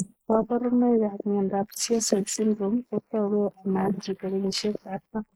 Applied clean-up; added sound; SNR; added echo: neural mask model Resemble Enhance denoiser.